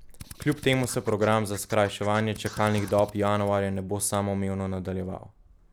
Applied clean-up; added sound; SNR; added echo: none; Drill + Scratching (performance technique); 18 dB; none.